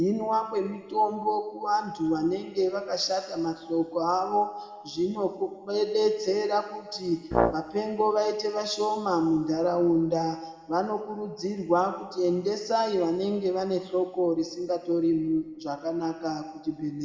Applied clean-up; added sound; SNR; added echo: none; Brass instrument; 1 dB; reverberation time 1.3 s.